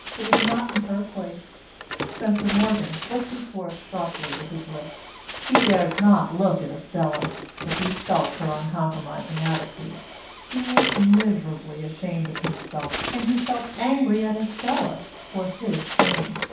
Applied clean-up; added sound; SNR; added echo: none; Bird; 4 dB; reverberation time 0.7 s.